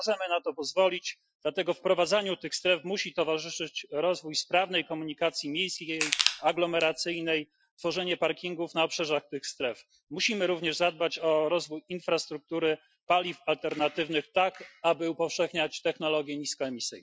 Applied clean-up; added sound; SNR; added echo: classical method Wiener filter.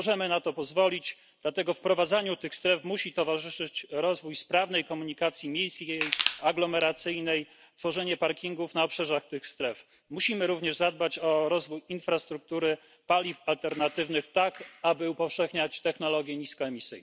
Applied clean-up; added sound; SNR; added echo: none; Crushing; 3 dB; none.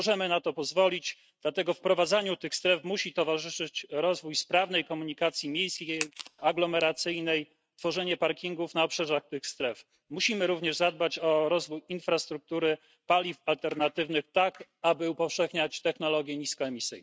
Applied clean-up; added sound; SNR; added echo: neural mask model RNNoise.